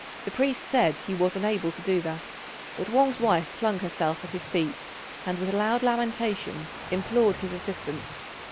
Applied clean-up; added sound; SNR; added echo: none; Water; 11 dB; none.